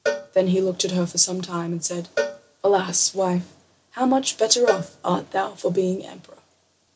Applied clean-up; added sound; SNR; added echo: none; Cowbell; 10 dB; none.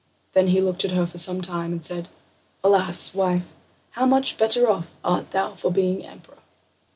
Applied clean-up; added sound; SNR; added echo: none; none; none; none.